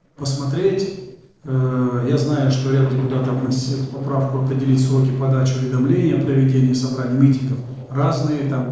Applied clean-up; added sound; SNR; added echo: neural separator model SepFormer DNS4.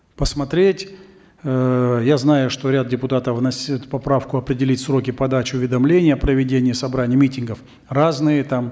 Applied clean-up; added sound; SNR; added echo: none; none; none; none.